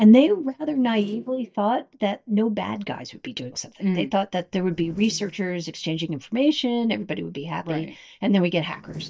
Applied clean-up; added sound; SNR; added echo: neural mask model DeepFilterNet 3.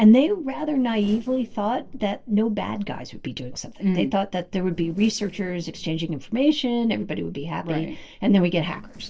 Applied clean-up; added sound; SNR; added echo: neural separator model SepFormer DNS4.